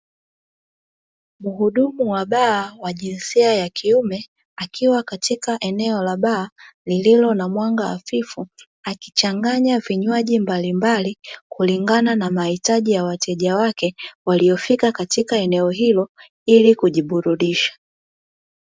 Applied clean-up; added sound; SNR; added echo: none; none; none; none.